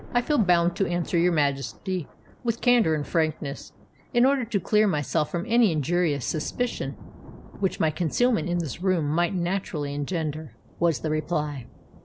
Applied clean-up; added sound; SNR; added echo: none; Thunder / Rain; 20 dB; none.